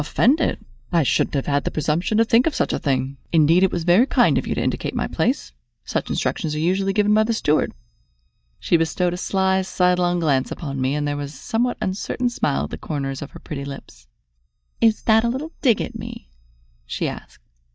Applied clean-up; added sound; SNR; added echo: neural mask model DeepFilterNet 3.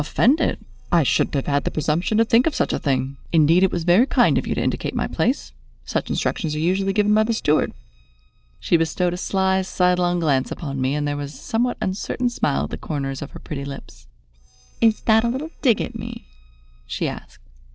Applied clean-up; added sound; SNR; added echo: neural separator model SepFormer DNS4.